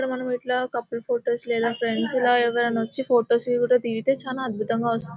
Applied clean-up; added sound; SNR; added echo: none; none; none; none.